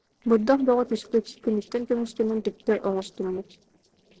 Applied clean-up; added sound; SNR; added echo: neural separator model SepFormer DNS4.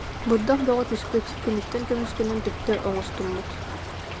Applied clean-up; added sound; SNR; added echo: none; Stream / Trickle, dribble; 7 dB; none.